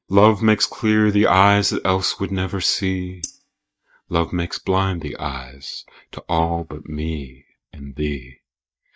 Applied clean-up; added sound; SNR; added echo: neural mask model DeepFilterNet 3.